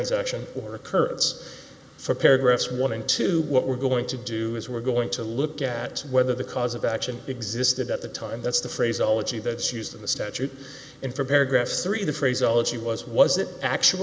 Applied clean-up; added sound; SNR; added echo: none; none; none; none.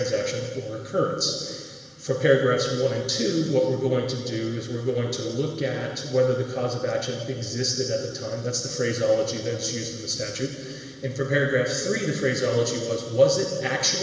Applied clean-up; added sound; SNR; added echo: none; none; none; reverberation time 1.6 s.